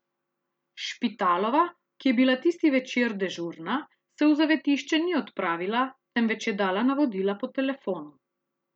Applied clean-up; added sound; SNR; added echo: none; none; none; none.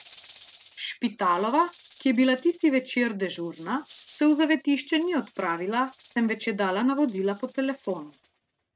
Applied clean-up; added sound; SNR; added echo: neural mask model RNNoise.